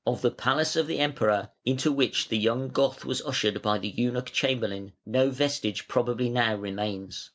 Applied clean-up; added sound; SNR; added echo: none; none; none; none.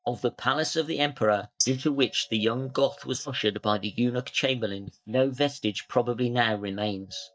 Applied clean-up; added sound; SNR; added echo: neural mask model DeepFilterNet 3.